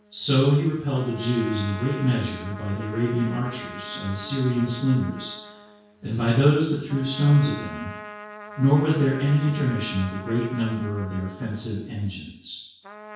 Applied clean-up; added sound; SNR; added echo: none; Trumpet; 16 dB; reverberation time 0.6 s.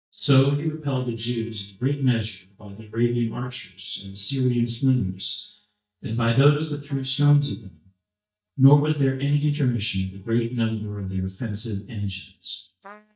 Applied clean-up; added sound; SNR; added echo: neural mask model DeepFilterNet 3.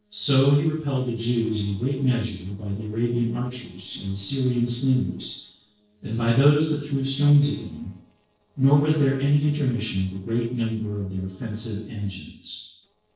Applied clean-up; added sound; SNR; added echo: neural separator model SepFormer DNS4.